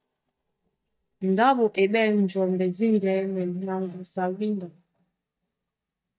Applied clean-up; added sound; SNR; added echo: neural mask model DeepFilterNet 3.